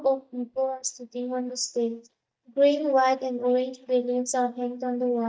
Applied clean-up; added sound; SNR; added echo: neural mask model DeepFilterNet 3.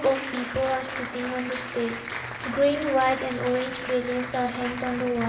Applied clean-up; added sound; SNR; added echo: none; Applause; 8 dB; reverberation time 0.7 s.